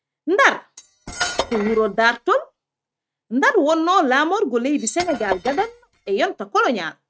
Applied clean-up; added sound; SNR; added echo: neural mask model RNNoise.